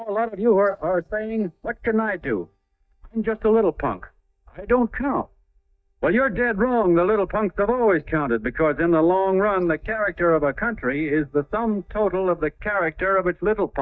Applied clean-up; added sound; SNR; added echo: neural mask model DeepFilterNet 3.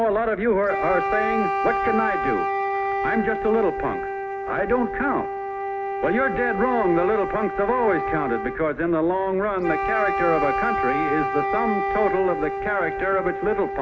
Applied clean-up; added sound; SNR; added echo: none; Wind instrument, woodwind instrument; 2 dB; reverberation time 0.6 s.